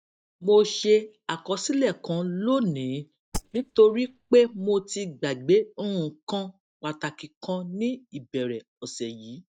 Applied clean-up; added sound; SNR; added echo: neural mask model DeepFilterNet 3.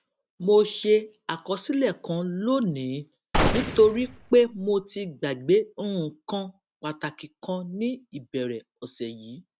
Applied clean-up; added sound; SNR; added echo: none; Gunshot, gunfire; 1 dB; none.